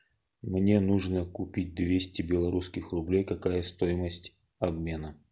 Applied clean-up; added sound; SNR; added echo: none; none; none; none.